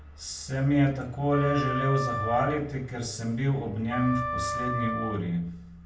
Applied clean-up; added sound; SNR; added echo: none; Wind instrument, woodwind instrument; 6 dB; reverberation time 0.3 s.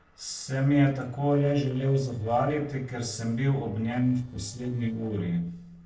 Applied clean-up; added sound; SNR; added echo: neural separator model SepFormer DNS4.